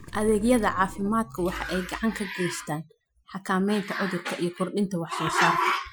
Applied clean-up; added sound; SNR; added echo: classical method Wiener filter.